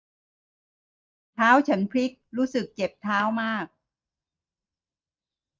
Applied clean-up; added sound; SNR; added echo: neural mask model DeepFilterNet 3.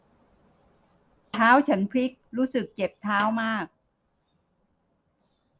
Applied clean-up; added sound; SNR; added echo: none; Snare drum; 15 dB; none.